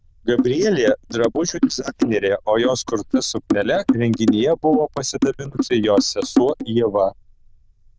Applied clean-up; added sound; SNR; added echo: neural diffusion model UNIVERSE++.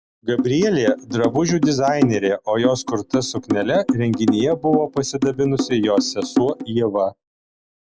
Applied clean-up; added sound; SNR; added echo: none; Drum; 3 dB; none.